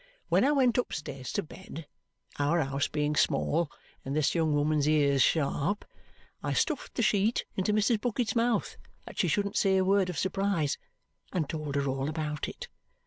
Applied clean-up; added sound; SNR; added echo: none; none; none; none.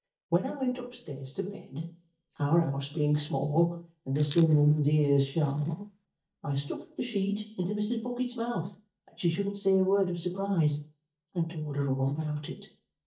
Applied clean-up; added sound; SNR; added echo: neural mask model DeepFilterNet 3.